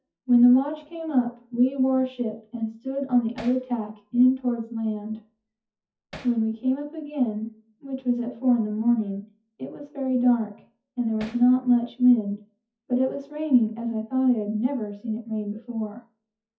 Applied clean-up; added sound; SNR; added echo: classical method WPE with log-MMSE.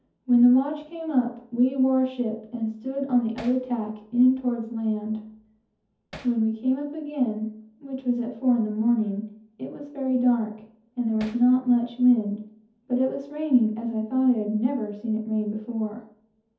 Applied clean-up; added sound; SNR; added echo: none; Hammer; 19 dB; reverberation time 0.5 s.